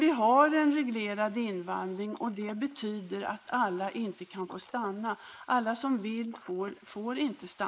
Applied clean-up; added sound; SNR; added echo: neural mask model Resemble Enhance denoiser.